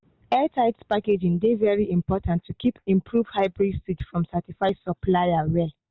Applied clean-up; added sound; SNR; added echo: none; none; none; none.